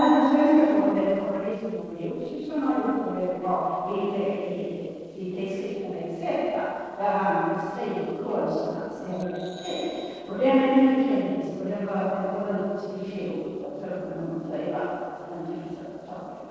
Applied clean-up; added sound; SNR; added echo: neural separator model SepFormer DNS4.